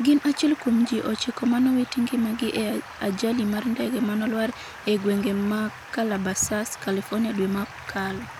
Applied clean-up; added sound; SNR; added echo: none; Stream; 16 dB; none.